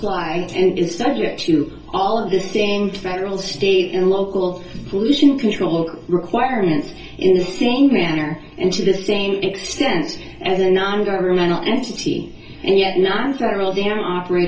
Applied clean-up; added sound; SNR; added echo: none; none; none; reverberation time 0.3 s.